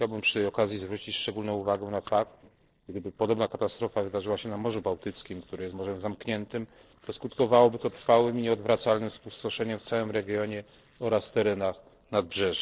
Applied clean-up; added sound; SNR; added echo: neural separator model SepFormer DNS4.